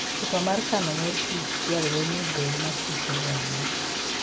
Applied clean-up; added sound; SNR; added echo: none; Bathtub (filling or washing); -1 dB; none.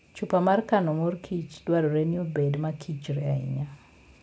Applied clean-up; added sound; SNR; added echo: none; none; none; none.